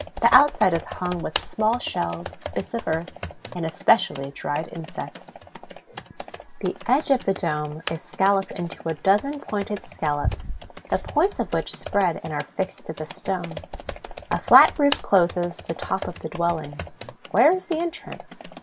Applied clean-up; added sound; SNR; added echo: none; Computer keyboard; 12 dB; none.